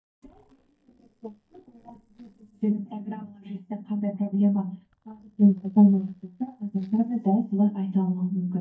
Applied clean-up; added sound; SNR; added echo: neural mask model DeepFilterNet 3.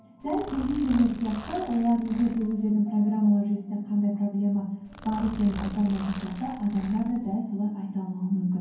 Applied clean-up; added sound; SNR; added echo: none; Zipper (clothing); 15 dB; reverberation time 0.9 s.